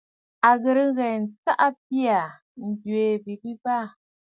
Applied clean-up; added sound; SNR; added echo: none; none; none; none.